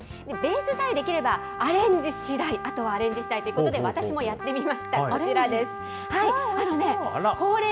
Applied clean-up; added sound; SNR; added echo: none; Trumpet; 10 dB; none.